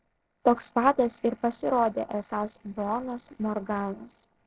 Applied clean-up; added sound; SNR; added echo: neural separator model SepFormer DNS4.